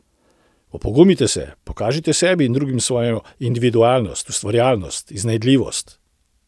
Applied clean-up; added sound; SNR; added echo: none; none; none; none.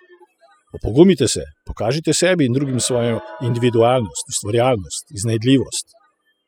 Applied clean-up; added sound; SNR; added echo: classical method spectral subtraction.